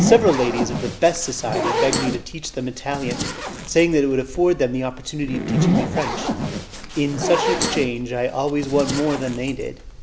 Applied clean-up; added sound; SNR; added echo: none; Zipper (clothing); 3 dB; none.